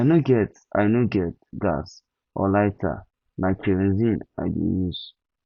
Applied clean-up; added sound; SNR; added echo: none; none; none; none.